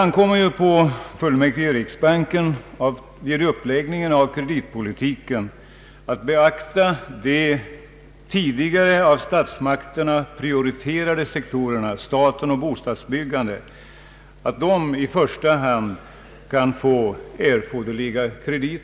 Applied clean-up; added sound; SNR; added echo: none; none; none; none.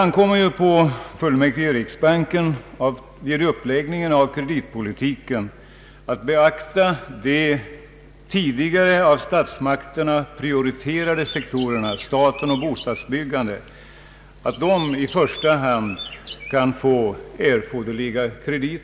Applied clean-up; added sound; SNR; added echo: none; Chirp, tweet; 16 dB; none.